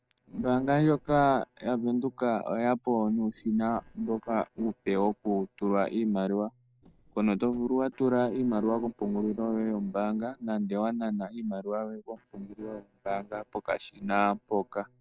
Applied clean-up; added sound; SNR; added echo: neural separator model SepFormer DNS4.